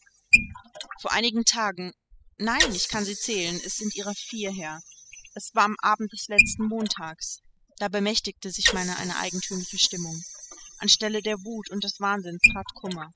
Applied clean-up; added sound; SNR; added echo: classical method spectral subtraction.